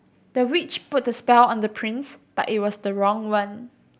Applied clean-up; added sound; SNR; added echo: none; none; none; none.